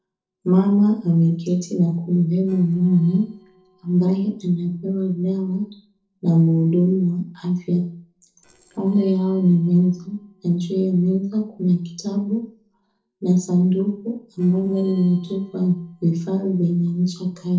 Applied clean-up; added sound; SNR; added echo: neural separator model SepFormer DNS4.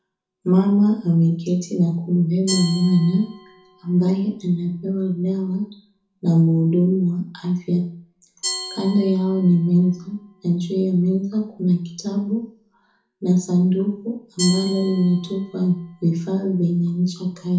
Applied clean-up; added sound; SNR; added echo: none; Glass; 17 dB; reverberation time 0.6 s.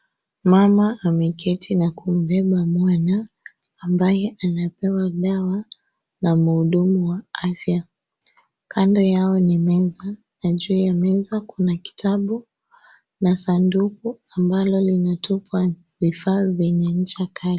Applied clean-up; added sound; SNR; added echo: none; none; none; none.